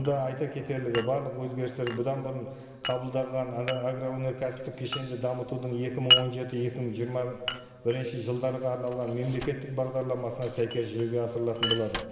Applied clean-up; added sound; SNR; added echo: none; Glass; 5 dB; reverberation time 1.8 s.